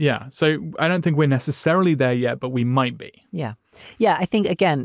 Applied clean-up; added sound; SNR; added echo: none; none; none; none.